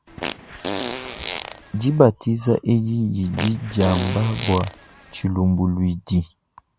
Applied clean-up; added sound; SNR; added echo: none; Fart; 10 dB; none.